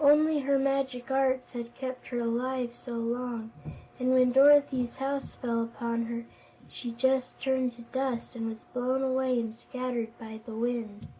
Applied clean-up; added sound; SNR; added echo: none; none; none; none.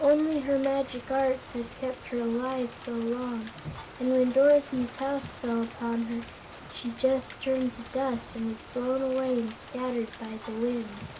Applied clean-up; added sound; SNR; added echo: none; Rain; 17 dB; none.